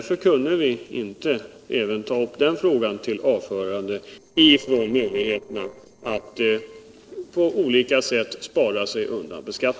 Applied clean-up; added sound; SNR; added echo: neural separator model SepFormer DNS4.